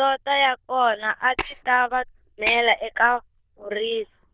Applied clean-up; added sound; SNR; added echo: neural diffusion model UNIVERSE++.